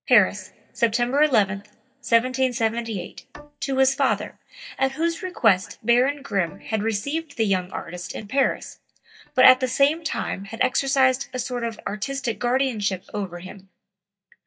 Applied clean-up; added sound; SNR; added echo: neural mask model DeepFilterNet 3.